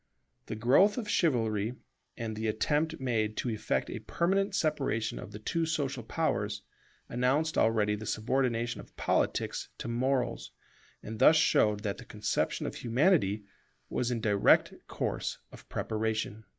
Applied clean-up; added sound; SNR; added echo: neural mask model Resemble Enhance denoiser.